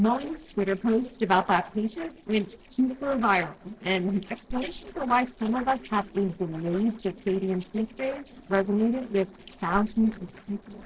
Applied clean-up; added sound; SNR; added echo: neural separator model SepFormer DNS4.